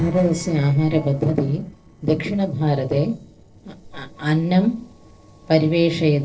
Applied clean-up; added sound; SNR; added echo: neural separator model SepFormer DNS4.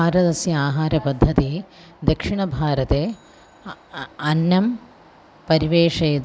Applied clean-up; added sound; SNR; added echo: none; none; none; none.